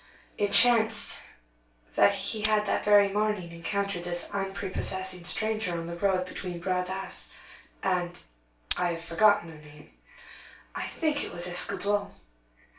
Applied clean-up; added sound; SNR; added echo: none; Glass; 9 dB; reverberation time 0.3 s.